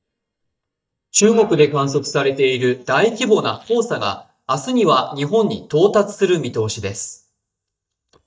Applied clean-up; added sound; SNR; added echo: neural mask model DeepFilterNet 3.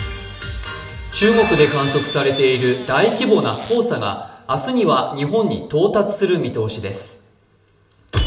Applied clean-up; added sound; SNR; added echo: none; Fart; 19 dB; reverberation time 0.6 s.